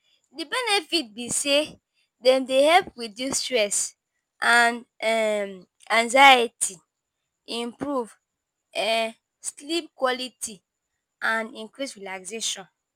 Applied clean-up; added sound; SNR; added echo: none; none; none; none.